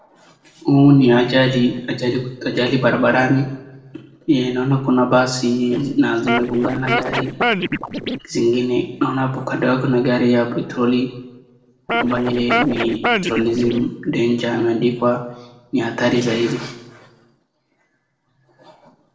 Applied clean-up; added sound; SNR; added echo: neural separator model SepFormer DNS4.